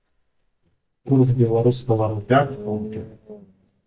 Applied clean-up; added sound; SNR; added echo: neural mask model DeepFilterNet 3.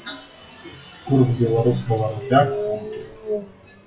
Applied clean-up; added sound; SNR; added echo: classical method WPE with log-MMSE.